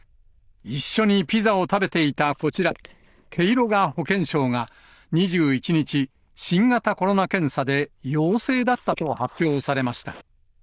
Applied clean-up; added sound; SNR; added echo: neural diffusion model UNIVERSE++.